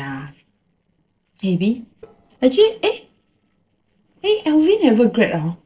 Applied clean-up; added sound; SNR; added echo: neural separator model SepFormer DNS4.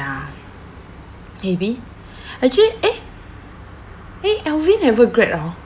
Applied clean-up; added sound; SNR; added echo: none; none; none; none.